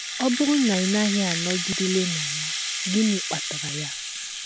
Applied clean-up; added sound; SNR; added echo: none; Rattle (instrument); 3 dB; none.